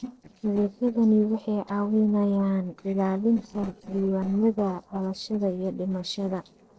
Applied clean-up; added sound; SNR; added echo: neural separator model SepFormer DNS4.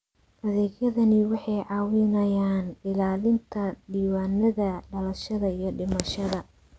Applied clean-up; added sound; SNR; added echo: none; none; none; none.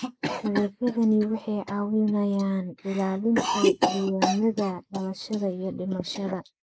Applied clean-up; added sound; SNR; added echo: neural mask model Resemble Enhance denoiser.